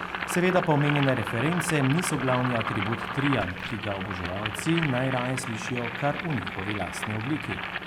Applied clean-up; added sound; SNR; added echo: none; Boiling; 5 dB; none.